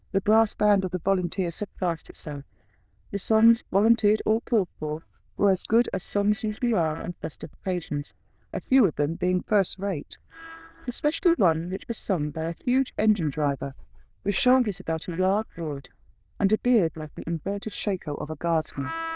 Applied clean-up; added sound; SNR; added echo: neural diffusion model UNIVERSE++.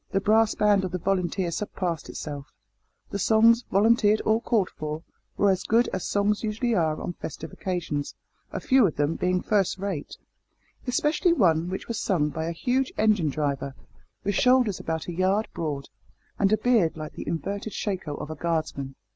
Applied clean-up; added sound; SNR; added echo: none; none; none; none.